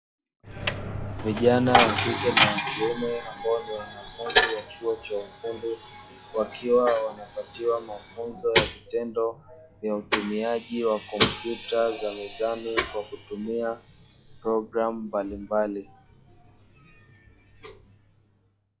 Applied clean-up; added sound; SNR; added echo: classical method log-MMSE.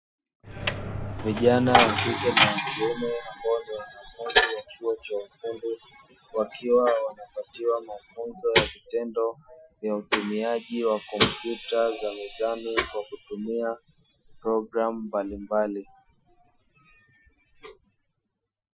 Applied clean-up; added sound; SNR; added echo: classical method Wiener filter.